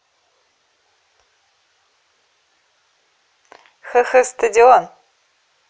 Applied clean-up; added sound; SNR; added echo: none; none; none; none.